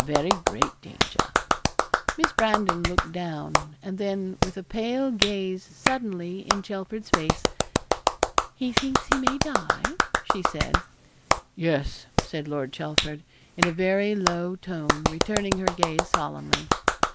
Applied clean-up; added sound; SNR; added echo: none; Clapping; -3 dB; none.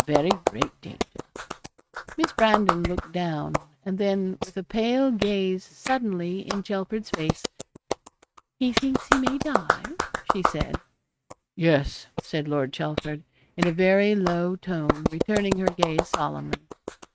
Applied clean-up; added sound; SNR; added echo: neural mask model RNNoise.